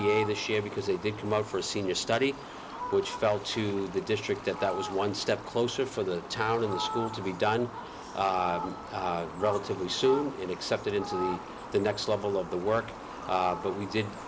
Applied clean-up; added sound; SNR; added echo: none; Fowl; 10 dB; none.